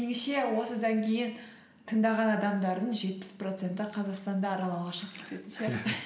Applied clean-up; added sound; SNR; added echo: none; none; none; none.